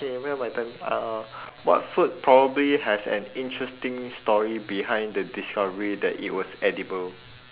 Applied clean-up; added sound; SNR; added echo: none; none; none; none.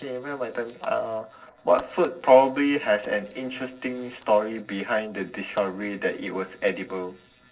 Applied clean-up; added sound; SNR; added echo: neural separator model SepFormer DNS4.